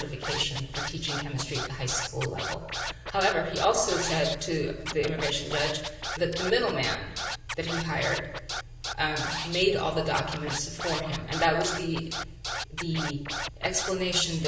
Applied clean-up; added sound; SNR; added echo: none; Scratching (performance technique); 7 dB; reverberation time 0.9 s.